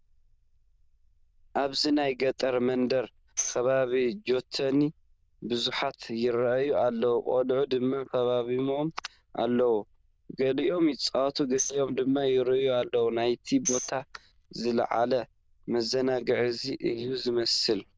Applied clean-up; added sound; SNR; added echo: neural diffusion model UNIVERSE++.